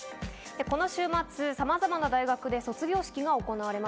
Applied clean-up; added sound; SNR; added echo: none; none; none; none.